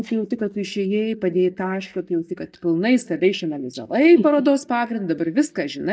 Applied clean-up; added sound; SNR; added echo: neural mask model DeepFilterNet 3.